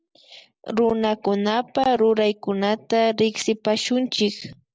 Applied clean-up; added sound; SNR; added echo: none; none; none; none.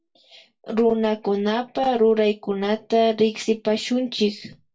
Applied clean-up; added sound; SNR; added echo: none; none; none; reverberation time 0.1 s.